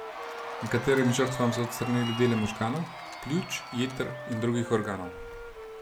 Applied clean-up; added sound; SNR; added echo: none; Cheering + Wind instrument, woodwind instrument; 9 dB; none.